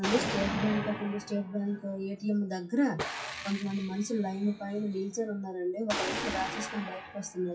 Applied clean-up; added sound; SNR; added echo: classical method WPE with log-MMSE.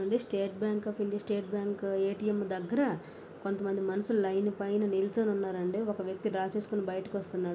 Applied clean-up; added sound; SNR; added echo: none; none; none; none.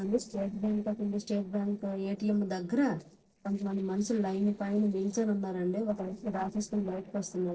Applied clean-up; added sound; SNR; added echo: neural separator model SepFormer DNS4.